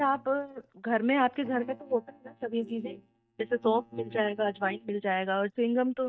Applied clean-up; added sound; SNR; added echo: neural mask model DeepFilterNet 3.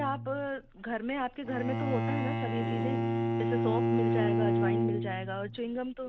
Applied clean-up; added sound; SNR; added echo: none; Bowed string instrument; -4 dB; none.